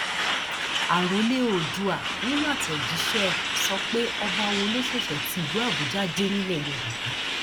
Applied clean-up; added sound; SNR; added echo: none; Truck; 0 dB; none.